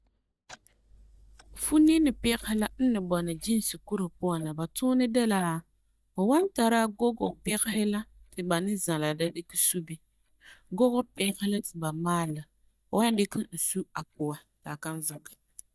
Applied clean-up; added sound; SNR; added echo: neural mask model DeepFilterNet 3.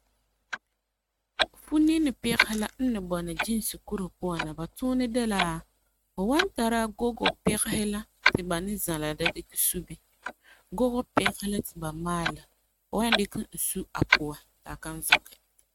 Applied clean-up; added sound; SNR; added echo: neural mask model RNNoise.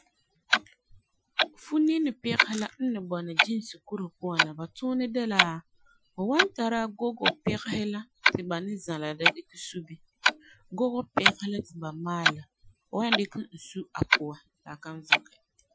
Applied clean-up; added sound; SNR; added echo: classical method Wiener filter.